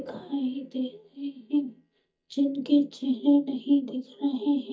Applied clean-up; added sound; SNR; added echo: neural mask model DeepFilterNet 3.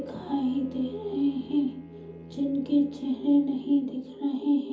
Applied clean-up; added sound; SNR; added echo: none; Bowed string instrument; 20 dB; reverberation time 0.7 s.